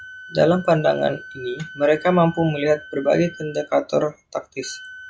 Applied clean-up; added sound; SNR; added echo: none; Wind instrument, woodwind instrument; 18 dB; none.